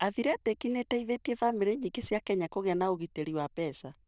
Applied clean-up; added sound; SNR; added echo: neural diffusion model UNIVERSE++.